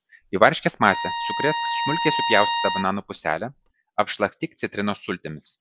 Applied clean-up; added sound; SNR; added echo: none; Bowed string instrument; 3 dB; none.